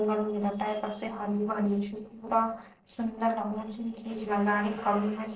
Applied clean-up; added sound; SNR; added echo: neural separator model SepFormer DNS4.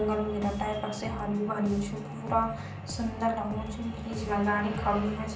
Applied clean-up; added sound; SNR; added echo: none; Bass guitar; 10 dB; reverberation time 0.6 s.